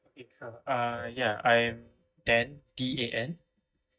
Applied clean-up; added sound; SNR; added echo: neural mask model DeepFilterNet 3.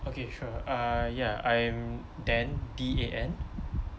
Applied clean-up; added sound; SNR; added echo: none; none; none; none.